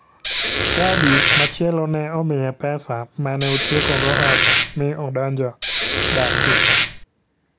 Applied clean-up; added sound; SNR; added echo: none; Squeak; -5 dB; none.